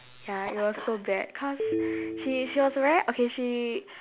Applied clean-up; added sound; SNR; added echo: none; Telephone; 5 dB; none.